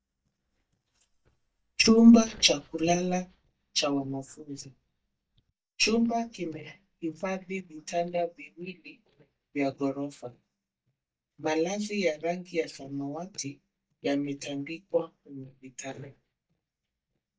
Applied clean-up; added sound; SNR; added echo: neural mask model DeepFilterNet 3.